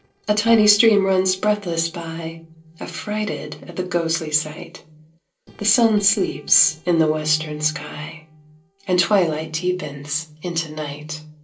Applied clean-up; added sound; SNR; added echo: neural separator model SepFormer DNS4.